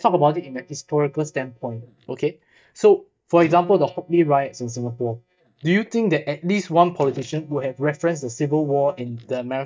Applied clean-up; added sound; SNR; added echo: neural mask model DeepFilterNet 3.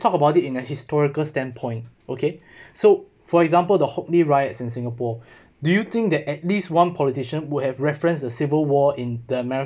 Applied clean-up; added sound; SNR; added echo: none; none; none; none.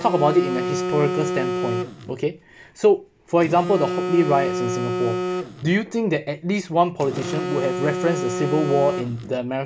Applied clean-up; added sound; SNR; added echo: none; Telephone; 5 dB; none.